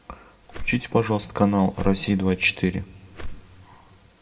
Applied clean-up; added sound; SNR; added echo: none; Whoosh, swoosh, swish; 11 dB; reverberation time 0.9 s.